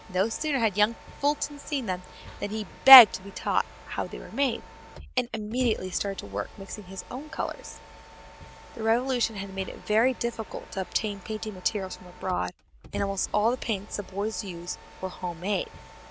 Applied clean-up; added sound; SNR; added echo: none; Mechanisms; 17 dB; none.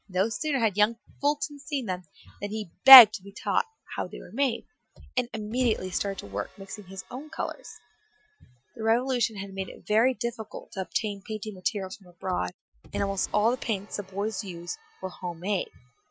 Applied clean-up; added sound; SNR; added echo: classical method Wiener filter.